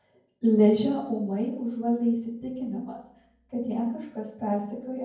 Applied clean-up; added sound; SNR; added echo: none; none; none; reverberation time 0.9 s.